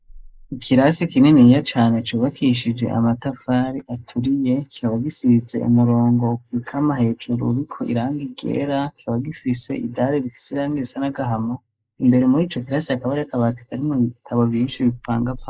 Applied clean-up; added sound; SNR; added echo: neural mask model Resemble Enhance denoiser.